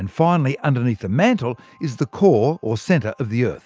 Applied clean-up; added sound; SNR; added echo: none; none; none; none.